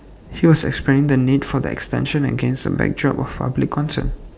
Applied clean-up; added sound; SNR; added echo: none; none; none; none.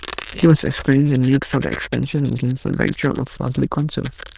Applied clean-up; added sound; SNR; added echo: neural diffusion model UNIVERSE++.